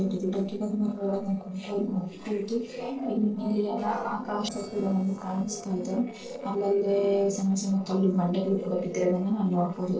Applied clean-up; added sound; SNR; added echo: neural separator model SepFormer DNS4.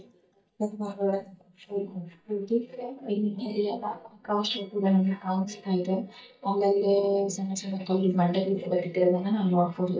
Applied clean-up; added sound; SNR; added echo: neural mask model DeepFilterNet 3.